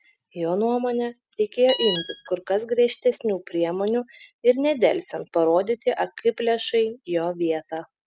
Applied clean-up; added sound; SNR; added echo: neural mask model RNNoise.